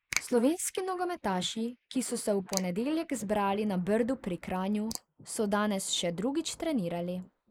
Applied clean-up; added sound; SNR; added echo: neural mask model Resemble Enhance denoiser.